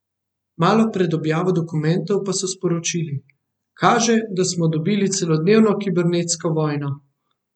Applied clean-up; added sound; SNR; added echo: none; none; none; none.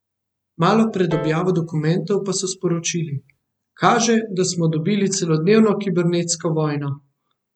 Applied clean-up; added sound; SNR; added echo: none; Piano; 17 dB; none.